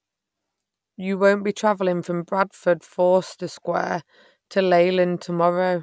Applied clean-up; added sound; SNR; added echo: none; none; none; none.